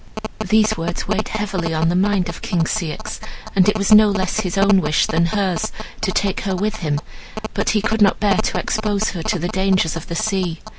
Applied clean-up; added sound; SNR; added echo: none; Telephone; 10 dB; none.